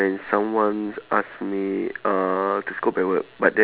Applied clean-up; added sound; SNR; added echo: none; none; none; none.